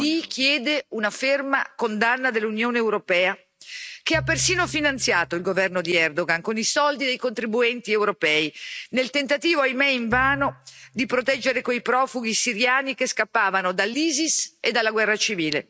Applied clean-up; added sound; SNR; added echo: neural mask model RNNoise.